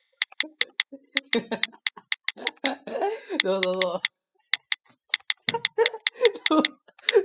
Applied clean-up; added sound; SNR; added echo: classical method spectral subtraction.